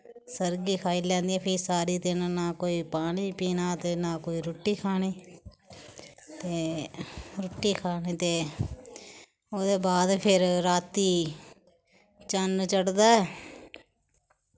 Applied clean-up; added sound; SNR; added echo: none; none; none; none.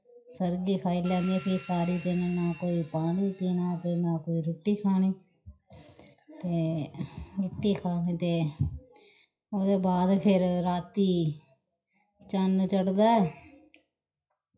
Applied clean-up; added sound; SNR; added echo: classical method WPE with log-MMSE.